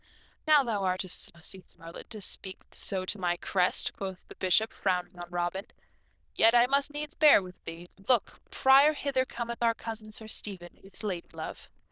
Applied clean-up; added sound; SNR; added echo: neural diffusion model UNIVERSE++.